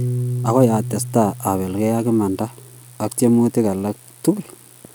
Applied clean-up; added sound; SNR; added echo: none; Piano; 9 dB; none.